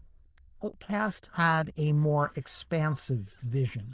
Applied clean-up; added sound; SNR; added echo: neural diffusion model UNIVERSE++.